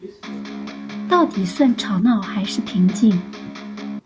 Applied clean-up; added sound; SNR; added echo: none; Electric guitar; 10 dB; none.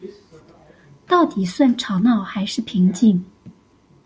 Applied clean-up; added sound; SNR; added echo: none; none; none; none.